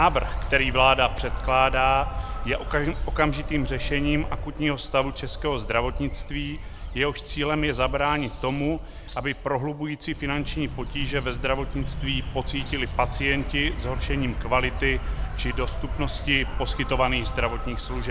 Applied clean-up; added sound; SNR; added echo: none; Insect + Rattle (instrument); 4 dB; none.